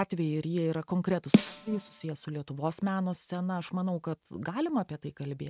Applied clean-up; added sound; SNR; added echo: neural mask model RNNoise.